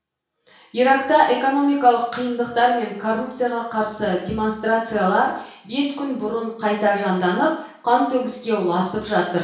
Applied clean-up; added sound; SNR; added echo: none; none; none; reverberation time 0.6 s.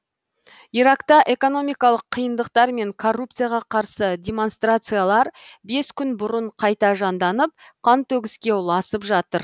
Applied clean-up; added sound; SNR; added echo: none; none; none; none.